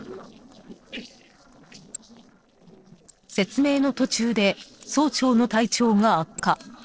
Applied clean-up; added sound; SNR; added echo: neural separator model SepFormer DNS4.